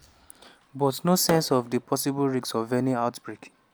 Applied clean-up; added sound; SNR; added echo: none; Fireworks; 17 dB; none.